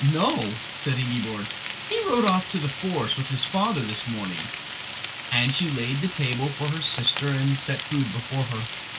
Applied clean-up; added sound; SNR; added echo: none; Frying (food); 2 dB; none.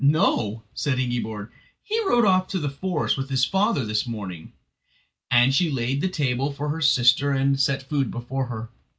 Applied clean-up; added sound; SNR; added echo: none; none; none; none.